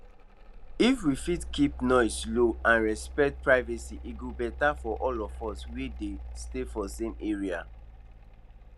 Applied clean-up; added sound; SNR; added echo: none; Mechanical fan; 11 dB; none.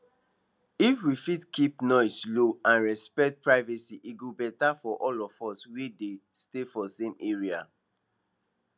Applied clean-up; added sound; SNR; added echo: none; none; none; none.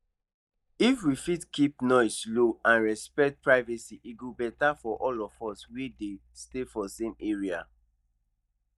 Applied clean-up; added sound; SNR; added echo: neural mask model DeepFilterNet 3.